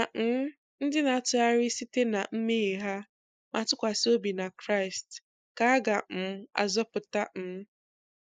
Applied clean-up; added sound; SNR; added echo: neural mask model Resemble Enhance denoiser.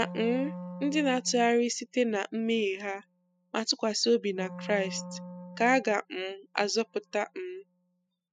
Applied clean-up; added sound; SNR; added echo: classical method spectral subtraction.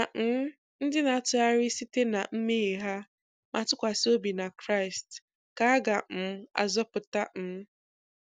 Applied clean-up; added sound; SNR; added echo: none; none; none; none.